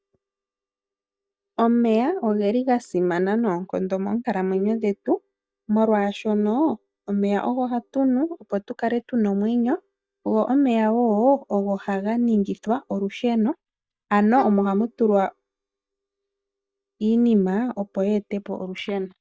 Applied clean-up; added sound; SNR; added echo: neural mask model DeepFilterNet 3.